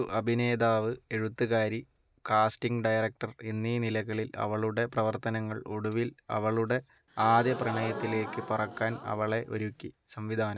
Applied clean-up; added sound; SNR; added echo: none; Crowd / Gasp; 10 dB; none.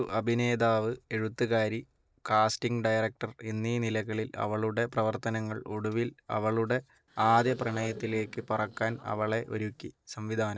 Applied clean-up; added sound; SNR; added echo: neural separator model SepFormer DNS4.